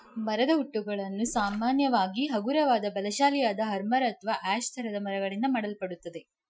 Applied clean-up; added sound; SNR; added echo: classical method Wiener filter.